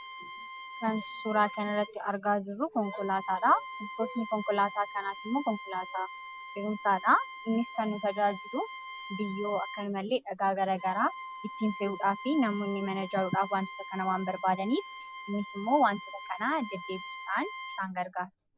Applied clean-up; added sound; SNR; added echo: none; Bowed string instrument; 12 dB; none.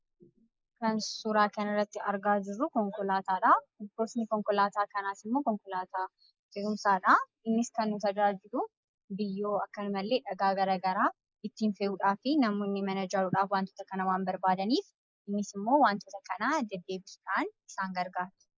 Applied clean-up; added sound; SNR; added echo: neural mask model Resemble Enhance denoiser.